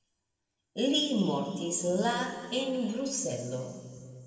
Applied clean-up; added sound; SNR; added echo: none; none; none; reverberation time 2.1 s.